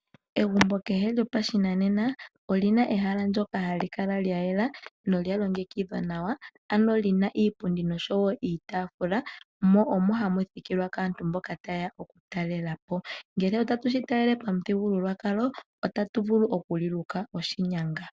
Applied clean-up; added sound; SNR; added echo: none; none; none; none.